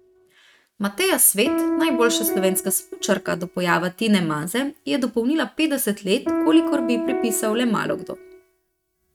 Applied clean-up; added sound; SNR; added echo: neural mask model RNNoise.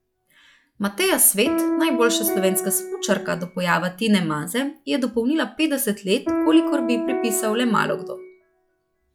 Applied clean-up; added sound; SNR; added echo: classical method log-MMSE.